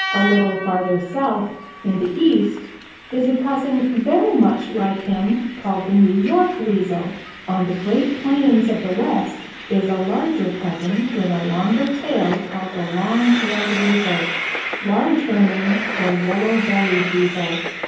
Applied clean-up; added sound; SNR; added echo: none; Train; 10 dB; reverberation time 0.9 s.